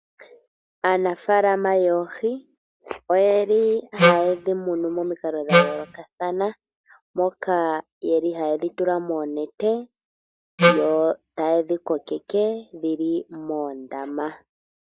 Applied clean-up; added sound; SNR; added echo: none; Wind instrument, woodwind instrument; -5 dB; none.